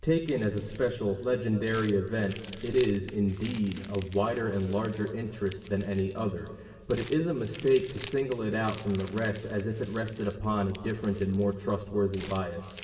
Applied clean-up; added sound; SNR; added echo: none; Crumpling, crinkling; 14 dB; reverberation time 2.4 s.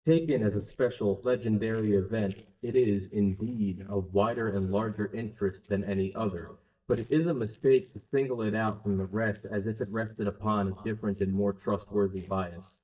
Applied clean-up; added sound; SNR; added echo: neural mask model DeepFilterNet 3.